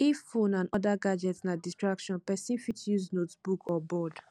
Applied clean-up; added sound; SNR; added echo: none; none; none; none.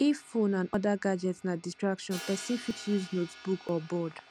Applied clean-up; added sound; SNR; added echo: none; Crash cymbal; 18 dB; none.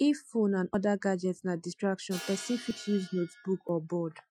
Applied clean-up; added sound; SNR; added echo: classical method Wiener filter.